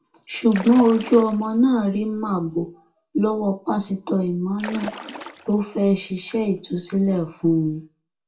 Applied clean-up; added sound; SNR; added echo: none; Splash, splatter; 14 dB; reverberation time 0.2 s.